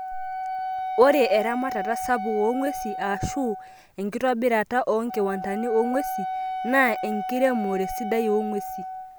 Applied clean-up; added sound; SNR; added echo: none; Wind instrument, woodwind instrument; 7 dB; none.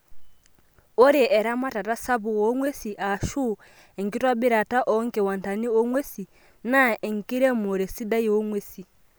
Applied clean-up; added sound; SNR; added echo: none; none; none; none.